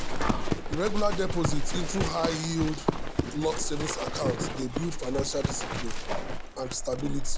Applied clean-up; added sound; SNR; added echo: none; Livestock, farm animals, working animals; -3 dB; none.